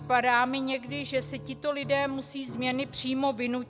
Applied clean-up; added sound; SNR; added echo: none; Piano; 16 dB; none.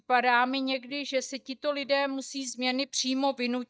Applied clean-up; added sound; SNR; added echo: neural mask model DeepFilterNet 3.